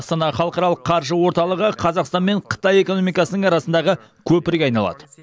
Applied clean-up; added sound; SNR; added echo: none; none; none; none.